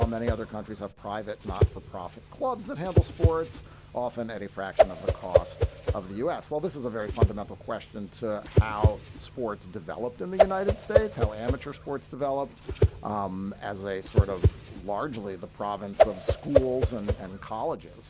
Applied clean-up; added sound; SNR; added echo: none; Whoosh, swoosh, swish; -5 dB; none.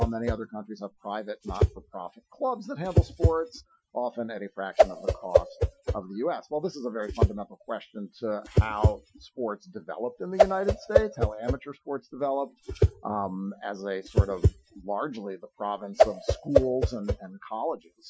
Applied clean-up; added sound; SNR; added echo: classical method Wiener filter.